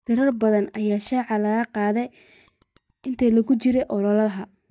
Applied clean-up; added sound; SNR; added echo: neural mask model DeepFilterNet 3.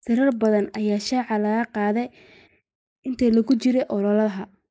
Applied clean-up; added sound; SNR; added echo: neural mask model Resemble Enhance denoiser.